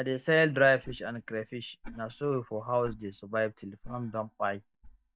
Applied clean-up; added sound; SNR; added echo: neural mask model DeepFilterNet 3.